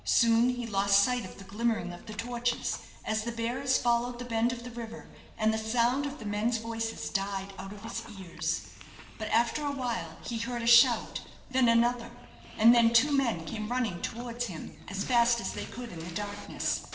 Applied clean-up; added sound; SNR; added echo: none; Dog; 19 dB; reverberation time 0.9 s.